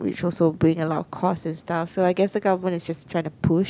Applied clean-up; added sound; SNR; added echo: none; none; none; none.